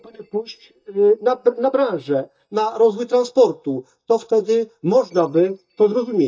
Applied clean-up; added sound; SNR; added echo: neural mask model DeepFilterNet 3.